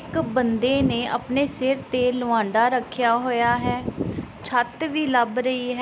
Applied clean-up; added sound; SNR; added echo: none; none; none; none.